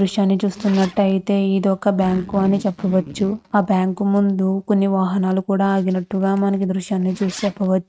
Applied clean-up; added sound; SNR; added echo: neural mask model RNNoise.